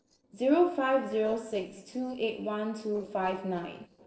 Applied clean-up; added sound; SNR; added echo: neural separator model SepFormer DNS4.